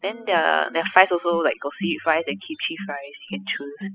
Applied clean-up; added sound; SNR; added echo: classical method spectral subtraction.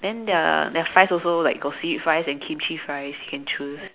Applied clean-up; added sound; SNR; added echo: none; none; none; none.